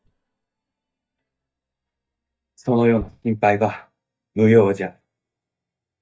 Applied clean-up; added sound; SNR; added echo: neural mask model DeepFilterNet 3.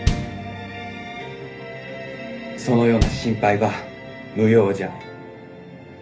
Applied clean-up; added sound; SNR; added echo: none; Bass drum; 8 dB; reverberation time 0.3 s.